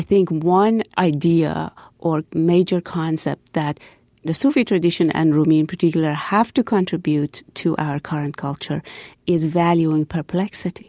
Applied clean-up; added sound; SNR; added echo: none; none; none; none.